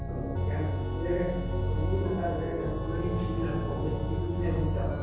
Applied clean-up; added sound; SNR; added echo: none; Organ; -3 dB; reverberation time 1.3 s.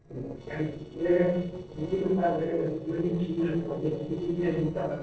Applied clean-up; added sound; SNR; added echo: neural separator model SepFormer DNS4.